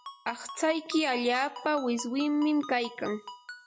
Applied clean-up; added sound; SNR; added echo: none; Ringtone; 16 dB; none.